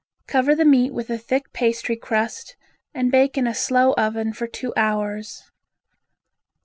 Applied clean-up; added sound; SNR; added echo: none; none; none; none.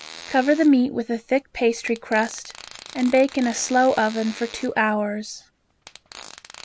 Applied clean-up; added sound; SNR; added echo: none; Fart; 20 dB; none.